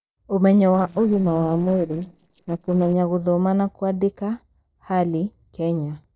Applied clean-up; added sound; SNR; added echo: neural separator model SepFormer DNS4.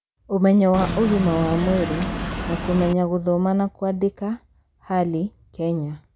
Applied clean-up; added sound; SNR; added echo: none; Boat, Water vehicle; 4 dB; none.